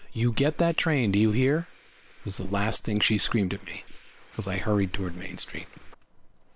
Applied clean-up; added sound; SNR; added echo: neural separator model SepFormer WHAM!.